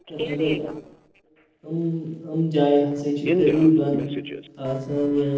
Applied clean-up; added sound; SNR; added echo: neural separator model SepFormer DNS4.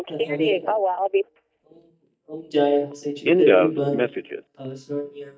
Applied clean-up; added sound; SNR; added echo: neural mask model DeepFilterNet 3.